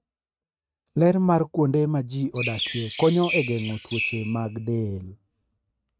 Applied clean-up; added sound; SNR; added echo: neural mask model RNNoise.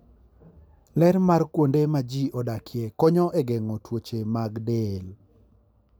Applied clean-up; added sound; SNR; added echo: none; none; none; none.